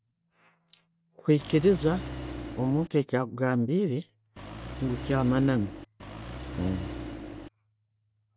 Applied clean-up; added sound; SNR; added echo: none; Engine; 9 dB; none.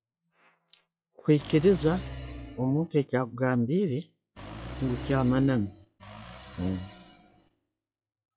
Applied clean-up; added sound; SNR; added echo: classical method log-MMSE.